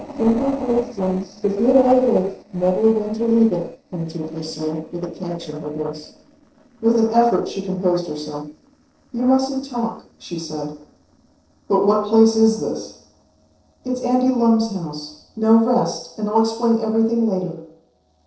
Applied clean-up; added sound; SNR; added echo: neural separator model SepFormer DNS4.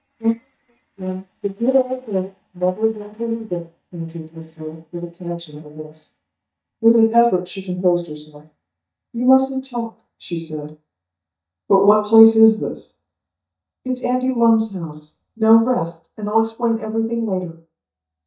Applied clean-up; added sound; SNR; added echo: neural mask model DeepFilterNet 3.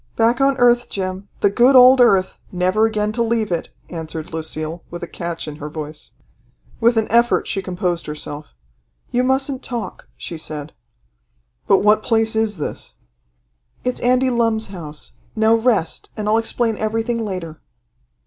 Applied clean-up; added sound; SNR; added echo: none; none; none; none.